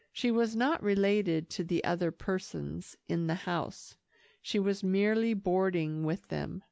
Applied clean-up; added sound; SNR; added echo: none; none; none; none.